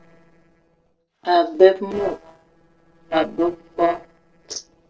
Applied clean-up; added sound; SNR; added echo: neural separator model SepFormer DNS4.